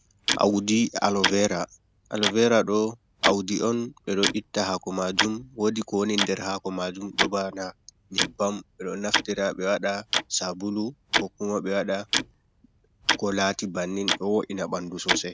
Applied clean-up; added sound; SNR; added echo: none; Tick-tock; 5 dB; none.